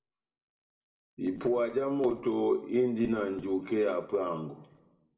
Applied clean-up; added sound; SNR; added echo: none; none; none; reverberation time 0.7 s.